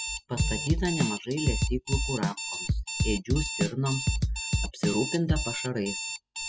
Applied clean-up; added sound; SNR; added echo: classical method spectral subtraction.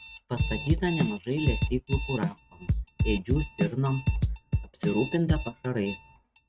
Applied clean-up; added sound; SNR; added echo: neural mask model RNNoise.